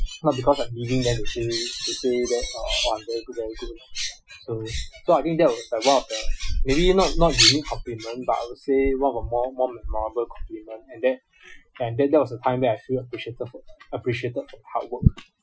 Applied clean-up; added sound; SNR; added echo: classical method Wiener filter.